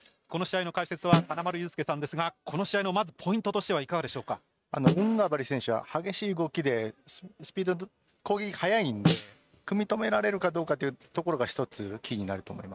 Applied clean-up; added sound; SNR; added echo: neural mask model RNNoise.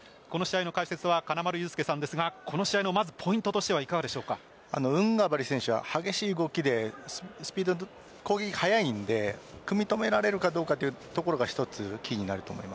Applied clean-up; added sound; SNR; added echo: none; none; none; none.